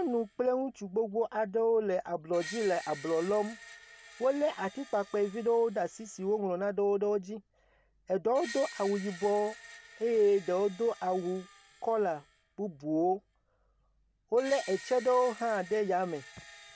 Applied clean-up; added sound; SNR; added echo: none; Screech; 19 dB; none.